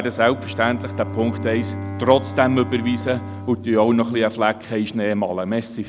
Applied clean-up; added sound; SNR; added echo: none; Bowed string instrument; 11 dB; none.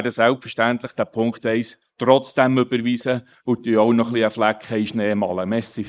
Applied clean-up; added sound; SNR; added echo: neural mask model Resemble Enhance denoiser.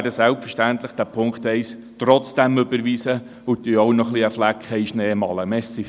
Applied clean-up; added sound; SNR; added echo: none; none; none; none.